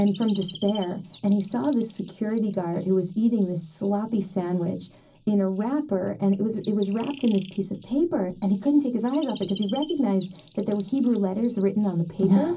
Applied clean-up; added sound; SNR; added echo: none; Chirp, tweet; 17 dB; reverberation time 0.4 s.